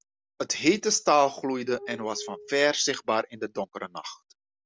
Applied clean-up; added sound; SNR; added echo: none; Glass; 18 dB; none.